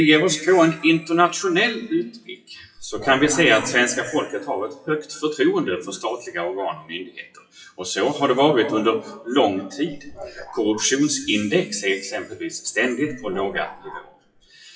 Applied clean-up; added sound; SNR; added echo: classical method WPE with log-MMSE.